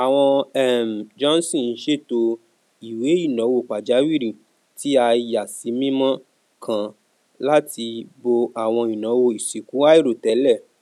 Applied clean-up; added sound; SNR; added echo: none; none; none; none.